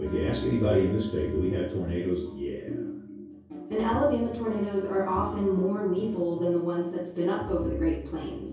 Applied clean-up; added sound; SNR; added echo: none; Wind instrument, woodwind instrument; 20 dB; reverberation time 0.6 s.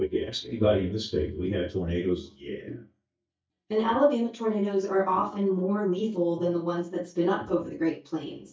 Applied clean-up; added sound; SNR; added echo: neural mask model DeepFilterNet 3.